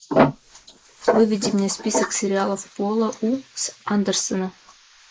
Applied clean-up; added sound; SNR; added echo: neural mask model Resemble Enhance denoiser.